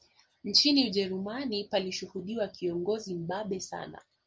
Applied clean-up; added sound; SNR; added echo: none; none; none; none.